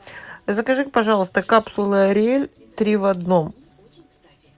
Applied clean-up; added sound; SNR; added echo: none; none; none; none.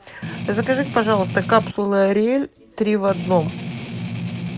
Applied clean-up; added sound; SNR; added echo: none; Strum; 7 dB; none.